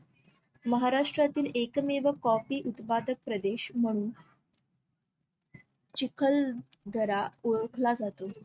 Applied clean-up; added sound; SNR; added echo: neural mask model RNNoise.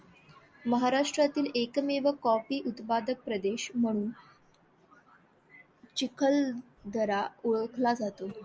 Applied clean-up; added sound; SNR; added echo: none; none; none; none.